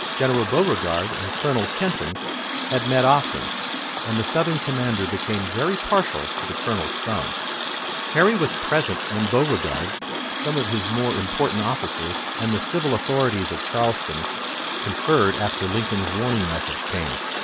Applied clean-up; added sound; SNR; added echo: none; Water tap, faucet; 4 dB; none.